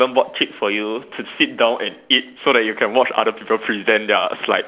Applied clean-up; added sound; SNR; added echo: none; none; none; none.